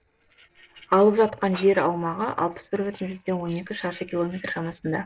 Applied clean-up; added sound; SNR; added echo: neural separator model SepFormer DNS4.